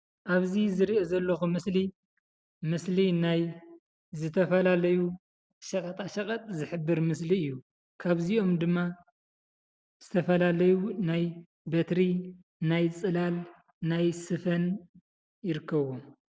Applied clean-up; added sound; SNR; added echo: none; none; none; none.